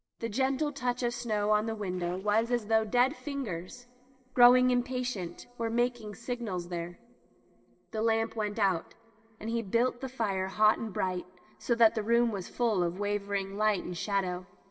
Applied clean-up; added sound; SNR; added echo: neural separator model SepFormer DNS4.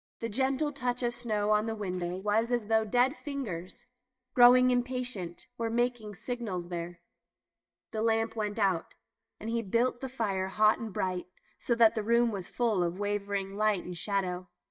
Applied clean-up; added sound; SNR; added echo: neural mask model DeepFilterNet 3.